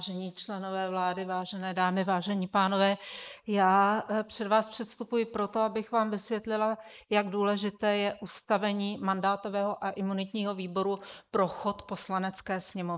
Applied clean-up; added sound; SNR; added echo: neural mask model Resemble Enhance denoiser.